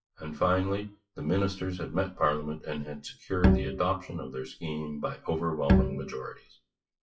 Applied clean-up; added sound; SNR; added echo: classical method WPE with log-MMSE.